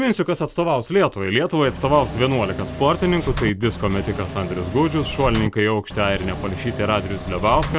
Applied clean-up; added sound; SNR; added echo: none; Engine / Mechanisms; 8 dB; none.